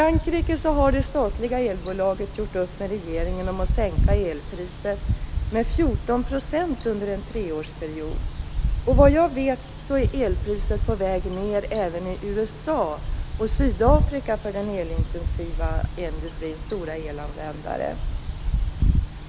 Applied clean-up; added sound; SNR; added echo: none; Bird; 0 dB; none.